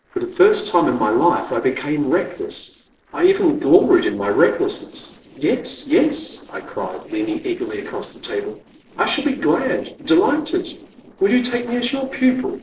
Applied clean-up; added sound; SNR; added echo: neural separator model SepFormer DNS4.